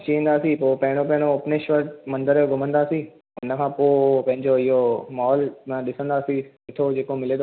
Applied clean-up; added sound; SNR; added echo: none; none; none; none.